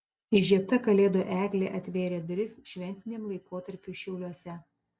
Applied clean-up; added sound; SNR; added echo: none; none; none; none.